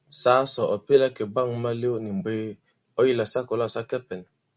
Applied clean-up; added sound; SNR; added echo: none; none; none; none.